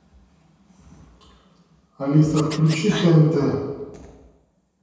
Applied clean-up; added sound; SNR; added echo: none; Scratching (performance technique); 16 dB; reverberation time 1.1 s.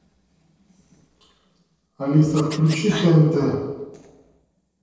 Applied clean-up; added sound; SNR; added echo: neural separator model SepFormer DNS4.